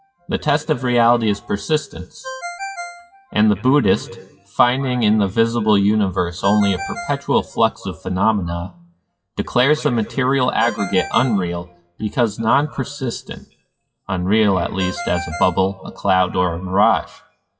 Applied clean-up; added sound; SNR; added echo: classical method WPE with log-MMSE.